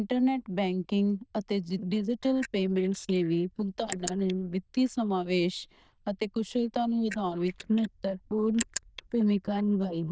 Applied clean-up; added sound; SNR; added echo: neural diffusion model UNIVERSE++.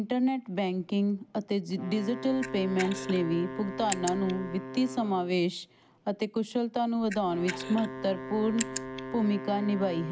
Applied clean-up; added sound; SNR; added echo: none; Camera + Wind instrument, woodwind instrument; 10 dB; none.